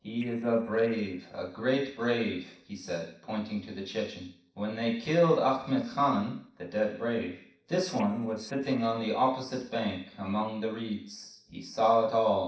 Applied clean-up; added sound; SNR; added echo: neural separator model SepFormer DNS4.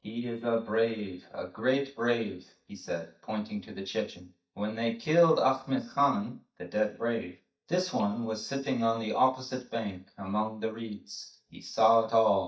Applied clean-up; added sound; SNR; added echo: neural mask model DeepFilterNet 3.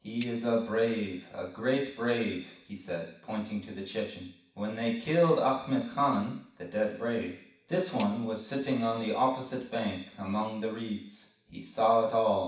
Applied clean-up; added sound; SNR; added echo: none; Bicycle bell; 4 dB; reverberation time 0.6 s.